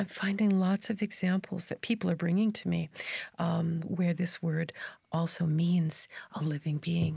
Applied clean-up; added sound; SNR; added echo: none; none; none; none.